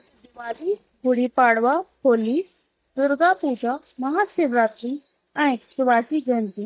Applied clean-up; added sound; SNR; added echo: neural mask model DeepFilterNet 3.